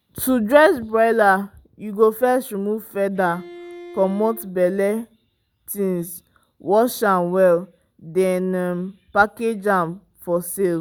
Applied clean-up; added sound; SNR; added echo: none; Bowed string instrument; 19 dB; none.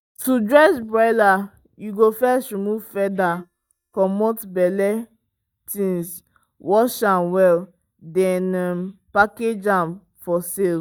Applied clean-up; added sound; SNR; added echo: neural mask model DeepFilterNet 3.